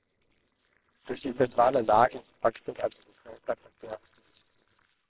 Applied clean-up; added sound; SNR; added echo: neural separator model SepFormer WHAMR!.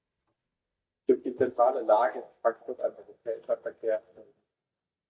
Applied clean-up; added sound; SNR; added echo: neural mask model DeepFilterNet 3.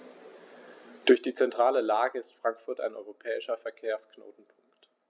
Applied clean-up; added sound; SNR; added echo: none; none; none; none.